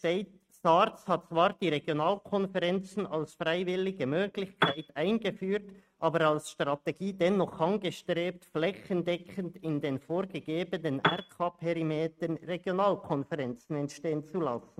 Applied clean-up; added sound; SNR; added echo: neural mask model RNNoise.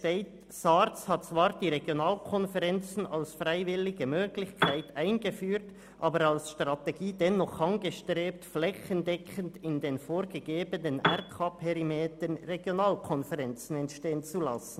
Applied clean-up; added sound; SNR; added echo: none; Piano; -2 dB; none.